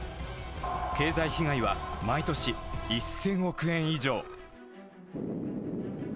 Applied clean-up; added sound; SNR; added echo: none; Liquid; 14 dB; none.